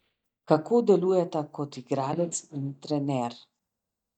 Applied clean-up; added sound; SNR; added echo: neural mask model DeepFilterNet 3.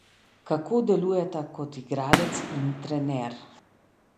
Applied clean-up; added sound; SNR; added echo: none; Fireworks; 5 dB; none.